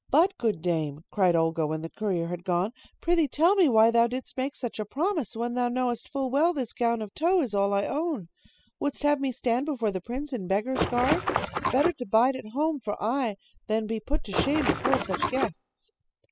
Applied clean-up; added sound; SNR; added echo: classical method spectral subtraction.